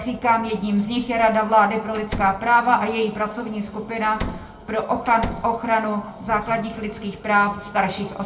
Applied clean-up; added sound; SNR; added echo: none; Slam; 11 dB; reverberation time 0.3 s.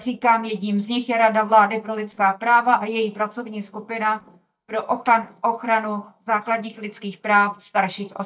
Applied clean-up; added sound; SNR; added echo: neural mask model DeepFilterNet 3.